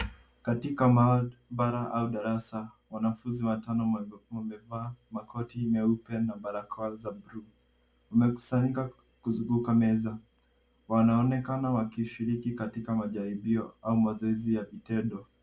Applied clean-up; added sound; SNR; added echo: none; none; none; none.